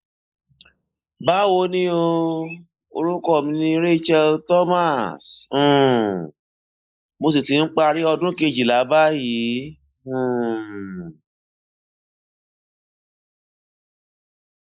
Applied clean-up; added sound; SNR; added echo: neural mask model Resemble Enhance denoiser.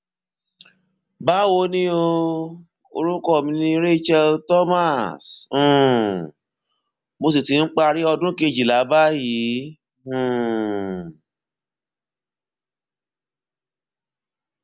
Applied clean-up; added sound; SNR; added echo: none; none; none; none.